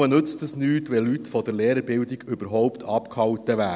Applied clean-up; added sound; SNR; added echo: none; none; none; none.